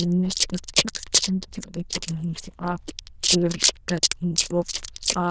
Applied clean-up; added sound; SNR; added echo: neural diffusion model UNIVERSE++.